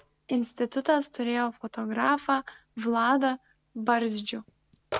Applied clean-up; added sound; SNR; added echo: none; Telephone; 17 dB; none.